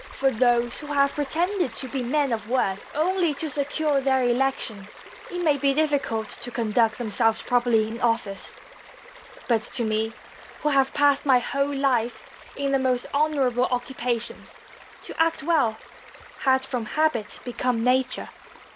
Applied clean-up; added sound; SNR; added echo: none; Stream; 19 dB; none.